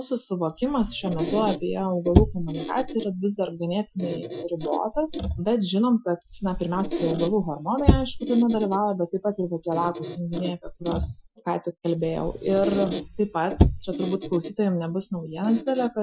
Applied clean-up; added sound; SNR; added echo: classical method Wiener filter.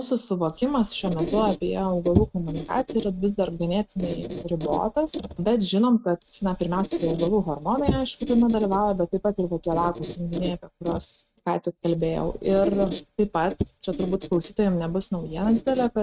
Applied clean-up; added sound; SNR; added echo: neural mask model RNNoise.